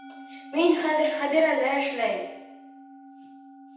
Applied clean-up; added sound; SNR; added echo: none; Musical instrument; 19 dB; reverberation time 0.9 s.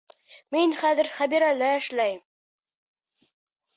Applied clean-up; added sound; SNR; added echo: none; none; none; none.